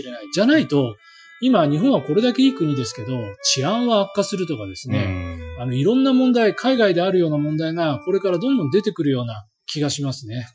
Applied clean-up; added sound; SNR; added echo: classical method Wiener filter.